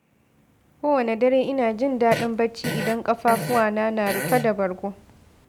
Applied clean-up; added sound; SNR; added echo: none; Fart; 9 dB; none.